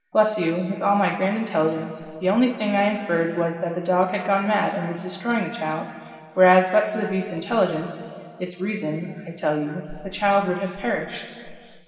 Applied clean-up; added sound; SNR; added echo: none; none; none; reverberation time 2.1 s.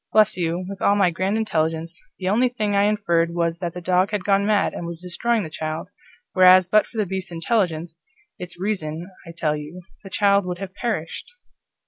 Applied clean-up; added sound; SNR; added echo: none; none; none; none.